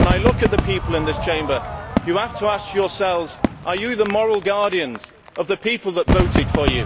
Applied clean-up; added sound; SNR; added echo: none; Crowd / Fireworks; 1 dB; none.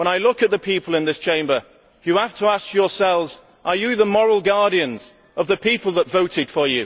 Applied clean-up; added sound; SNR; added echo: none; none; none; none.